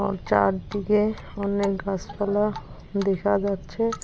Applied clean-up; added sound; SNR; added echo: none; Drip; 20 dB; none.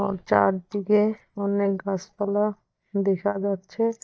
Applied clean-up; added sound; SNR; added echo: neural mask model DeepFilterNet 3.